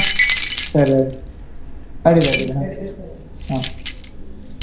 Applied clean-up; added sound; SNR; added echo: none; Keys jangling; 4 dB; reverberation time 0.5 s.